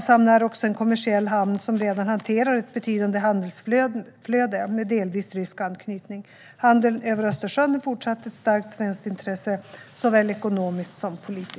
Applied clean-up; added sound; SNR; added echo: none; none; none; none.